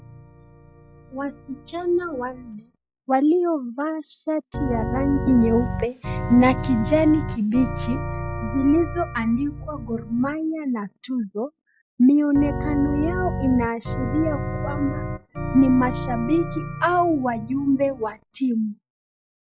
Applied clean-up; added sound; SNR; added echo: classical method log-MMSE.